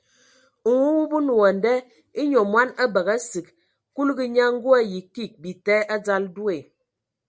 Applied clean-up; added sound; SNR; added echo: none; none; none; none.